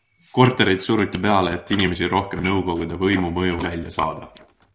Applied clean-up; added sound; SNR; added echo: neural mask model Resemble Enhance denoiser.